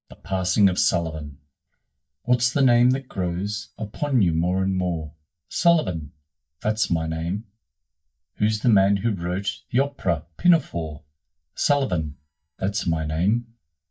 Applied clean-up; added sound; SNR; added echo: neural mask model DeepFilterNet 3.